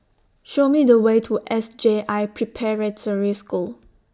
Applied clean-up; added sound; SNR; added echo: none; none; none; none.